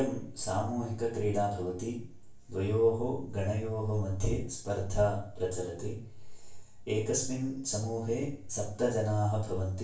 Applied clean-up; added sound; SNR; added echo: none; none; none; reverberation time 0.3 s.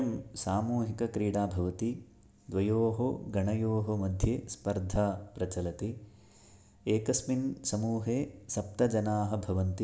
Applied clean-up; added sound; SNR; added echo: none; none; none; none.